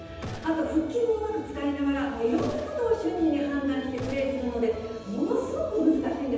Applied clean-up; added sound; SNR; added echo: none; Gunshot, gunfire; 17 dB; reverberation time 1.1 s.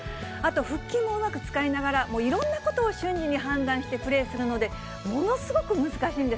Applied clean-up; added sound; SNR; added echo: none; none; none; none.